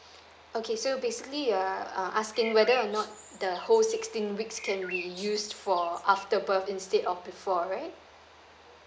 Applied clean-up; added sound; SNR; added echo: none; Bird; 12 dB; none.